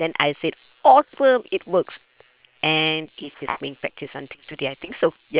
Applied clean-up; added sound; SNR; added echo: neural separator model SepFormer WHAM!.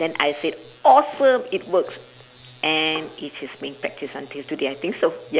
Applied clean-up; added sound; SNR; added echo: none; none; none; none.